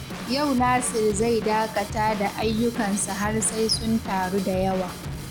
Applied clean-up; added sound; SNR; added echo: none; Drum / Drum kit; 9 dB; none.